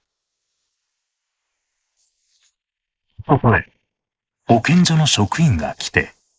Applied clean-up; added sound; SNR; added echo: neural mask model Resemble Enhance denoiser.